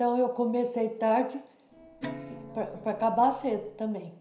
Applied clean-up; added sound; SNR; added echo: none; Guitar; 15 dB; reverberation time 0.5 s.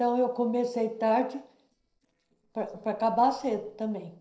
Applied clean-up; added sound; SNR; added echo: neural separator model SepFormer DNS4.